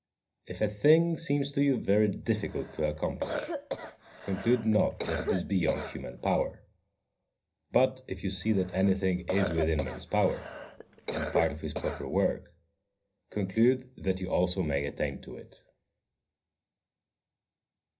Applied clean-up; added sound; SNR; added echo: none; Cough; 7 dB; reverberation time 0.5 s.